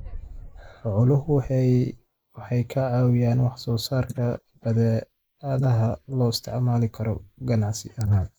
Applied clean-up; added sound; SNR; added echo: neural mask model Resemble Enhance denoiser.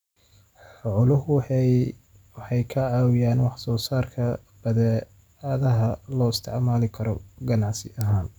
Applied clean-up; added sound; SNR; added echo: none; none; none; none.